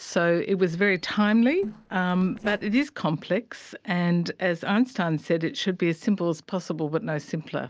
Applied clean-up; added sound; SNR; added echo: neural separator model SepFormer DNS4.